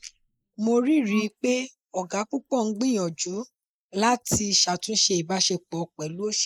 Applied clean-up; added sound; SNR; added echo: neural mask model Resemble Enhance denoiser.